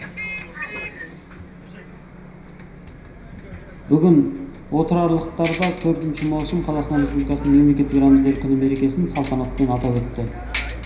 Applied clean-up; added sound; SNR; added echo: none; Bus; 11 dB; reverberation time 0.9 s.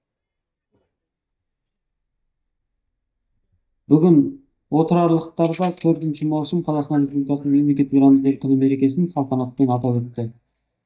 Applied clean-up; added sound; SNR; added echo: neural mask model DeepFilterNet 3.